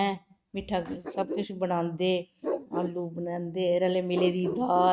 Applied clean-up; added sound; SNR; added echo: neural mask model RNNoise.